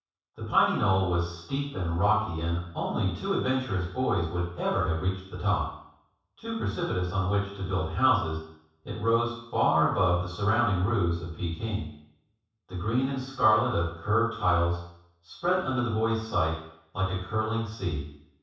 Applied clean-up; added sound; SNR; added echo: none; none; none; reverberation time 0.7 s.